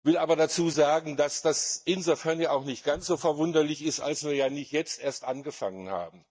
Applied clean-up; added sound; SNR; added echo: neural mask model DeepFilterNet 3.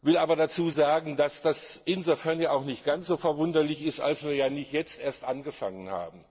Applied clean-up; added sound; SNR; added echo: neural separator model SepFormer DNS4.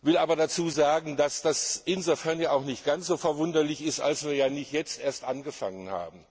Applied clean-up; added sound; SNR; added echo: none; none; none; none.